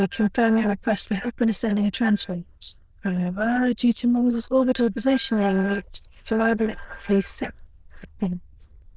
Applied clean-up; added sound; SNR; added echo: neural diffusion model UNIVERSE++.